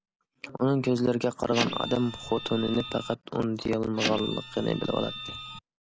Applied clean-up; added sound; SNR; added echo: none; Printer; 7 dB; none.